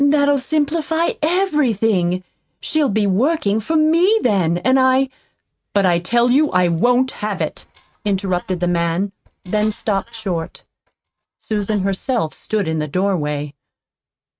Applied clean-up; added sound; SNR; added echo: neural mask model RNNoise.